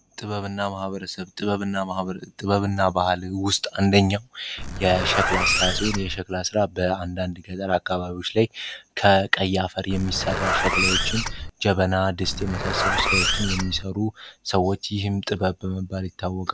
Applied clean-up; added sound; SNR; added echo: none; Zipper (clothing); 1 dB; none.